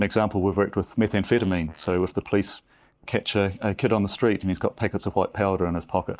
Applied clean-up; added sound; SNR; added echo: neural mask model Resemble Enhance denoiser.